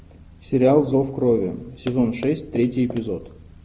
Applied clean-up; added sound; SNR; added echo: none; Run; 16 dB; none.